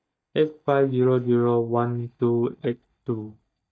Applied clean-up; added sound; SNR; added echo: neural mask model DeepFilterNet 3.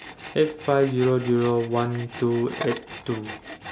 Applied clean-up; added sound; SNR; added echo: none; Tools; 10 dB; none.